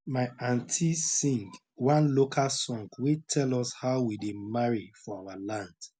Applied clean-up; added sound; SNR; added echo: none; none; none; none.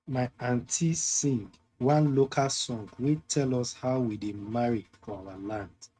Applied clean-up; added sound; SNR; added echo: neural mask model RNNoise.